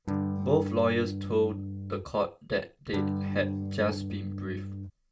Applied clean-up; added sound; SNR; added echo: none; Electric guitar / Strum; 1 dB; reverberation time 0.2 s.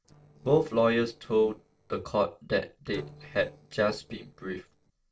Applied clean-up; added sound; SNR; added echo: neural separator model SepFormer DNS4.